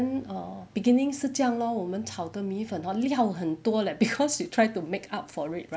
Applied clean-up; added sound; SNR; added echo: none; none; none; none.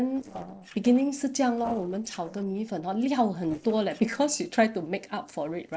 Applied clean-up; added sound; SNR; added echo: neural separator model SepFormer DNS4.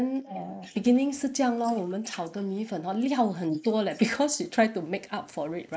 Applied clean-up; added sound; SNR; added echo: neural mask model Resemble Enhance denoiser.